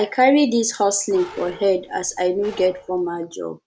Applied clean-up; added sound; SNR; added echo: none; Bark; 20 dB; none.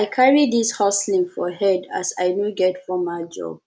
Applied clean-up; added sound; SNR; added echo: none; none; none; none.